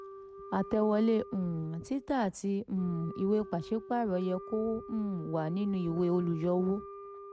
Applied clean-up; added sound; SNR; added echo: none; Wind instrument, woodwind instrument; 15 dB; none.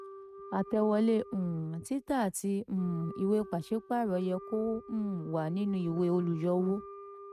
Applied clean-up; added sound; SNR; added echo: neural mask model RNNoise.